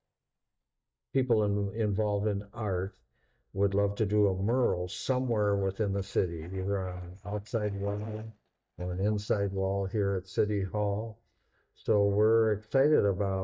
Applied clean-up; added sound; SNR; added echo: neural mask model DeepFilterNet 3.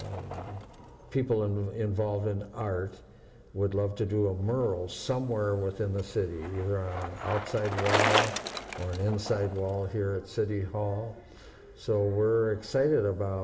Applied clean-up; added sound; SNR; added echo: none; Bicycle; 8 dB; reverberation time 1.8 s.